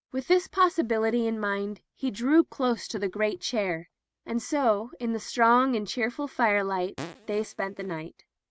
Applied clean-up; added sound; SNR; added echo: neural mask model RNNoise.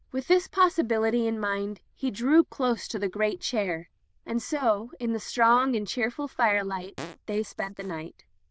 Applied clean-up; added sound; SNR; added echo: neural diffusion model UNIVERSE++.